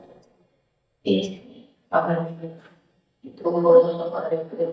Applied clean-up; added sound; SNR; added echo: neural mask model DeepFilterNet 3.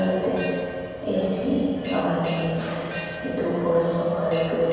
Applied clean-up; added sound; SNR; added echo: none; Bell; 12 dB; reverberation time 1.9 s.